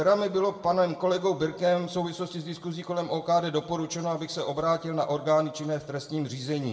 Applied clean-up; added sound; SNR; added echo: none; none; none; reverberation time 1.2 s.